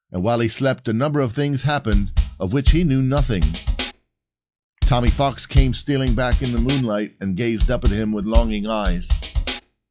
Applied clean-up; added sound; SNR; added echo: classical method log-MMSE.